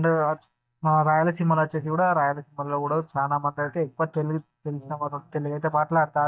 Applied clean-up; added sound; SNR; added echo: neural mask model DeepFilterNet 3.